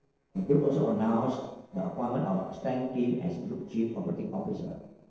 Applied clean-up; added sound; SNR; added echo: neural separator model SepFormer DNS4.